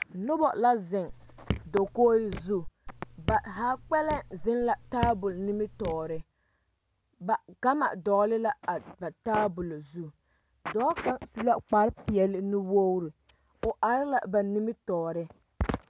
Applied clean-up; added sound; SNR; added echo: none; Raindrop / Drip; 9 dB; none.